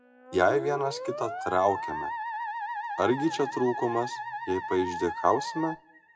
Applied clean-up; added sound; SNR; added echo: classical method WPE with log-MMSE.